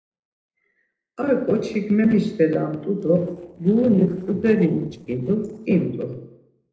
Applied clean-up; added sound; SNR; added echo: neural separator model SepFormer DNS4.